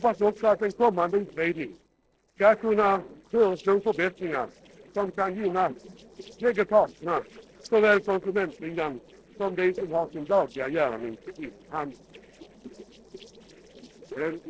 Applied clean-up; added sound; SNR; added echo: neural separator model SepFormer DNS4.